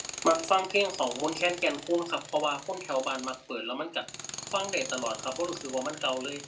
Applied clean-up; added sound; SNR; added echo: none; Tools; 11 dB; reverberation time 0.2 s.